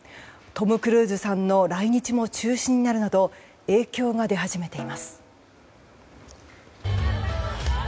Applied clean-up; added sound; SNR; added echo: none; Snare drum; 19 dB; none.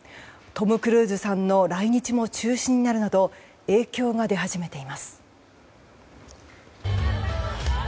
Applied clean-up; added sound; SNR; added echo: none; none; none; none.